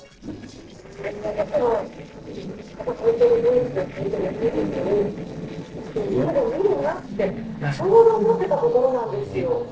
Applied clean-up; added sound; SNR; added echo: neural separator model SepFormer DNS4.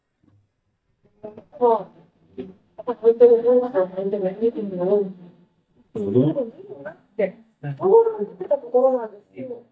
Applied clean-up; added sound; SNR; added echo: neural mask model DeepFilterNet 3.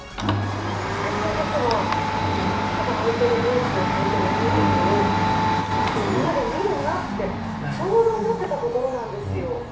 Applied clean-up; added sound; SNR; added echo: none; Domestic sounds, home sounds; -1 dB; reverberation time 0.6 s.